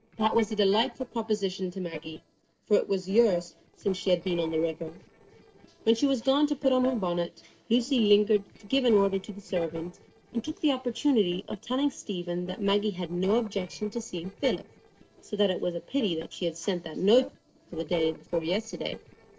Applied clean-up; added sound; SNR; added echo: neural separator model SepFormer DNS4.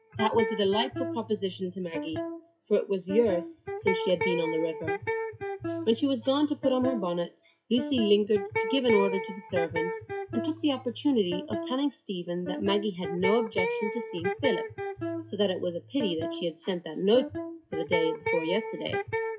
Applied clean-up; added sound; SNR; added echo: classical method WPE with log-MMSE.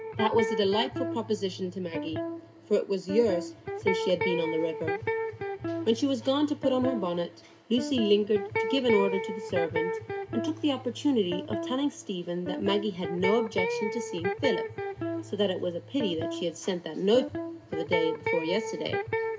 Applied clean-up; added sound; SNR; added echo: none; Electric guitar; 4 dB; reverberation time 0.3 s.